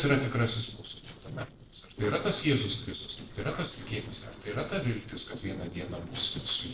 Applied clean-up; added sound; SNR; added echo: neural separator model SepFormer DNS4.